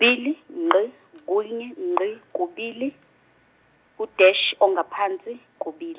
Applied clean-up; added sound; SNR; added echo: none; none; none; none.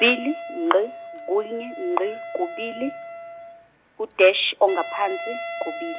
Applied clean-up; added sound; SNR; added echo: none; Wind instrument, woodwind instrument; 11 dB; none.